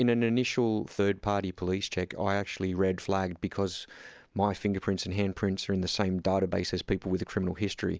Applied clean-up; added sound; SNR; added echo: none; none; none; none.